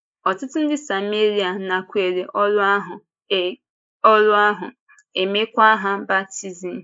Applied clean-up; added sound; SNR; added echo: neural mask model Resemble Enhance denoiser.